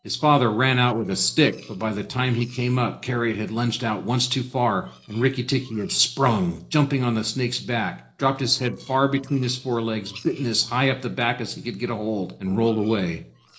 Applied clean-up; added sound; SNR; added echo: neural separator model SepFormer DNS4.